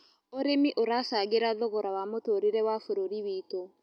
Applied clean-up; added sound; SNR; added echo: none; none; none; none.